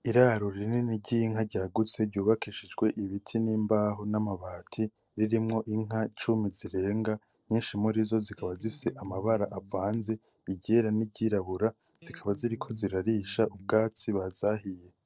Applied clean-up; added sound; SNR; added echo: neural separator model SepFormer DNS4.